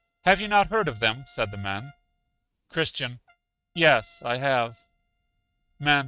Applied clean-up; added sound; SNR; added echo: neural mask model RNNoise.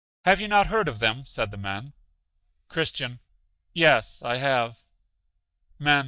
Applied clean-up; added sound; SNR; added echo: neural mask model DeepFilterNet 3.